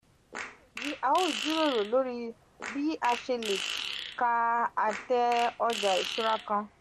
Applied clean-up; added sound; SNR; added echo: none; Fart; 9 dB; none.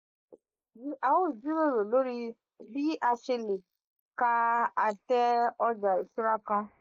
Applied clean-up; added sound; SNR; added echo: neural mask model Resemble Enhance denoiser.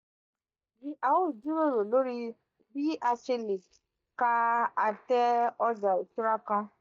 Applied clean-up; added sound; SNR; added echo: neural mask model DeepFilterNet 3.